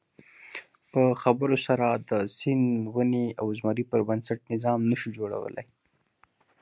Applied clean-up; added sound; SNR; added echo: none; none; none; none.